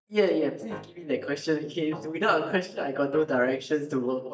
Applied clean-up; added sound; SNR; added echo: neural mask model DeepFilterNet 3.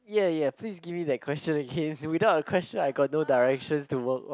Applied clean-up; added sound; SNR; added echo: none; none; none; none.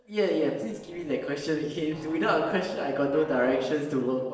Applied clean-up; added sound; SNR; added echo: neural separator model SepFormer DNS4.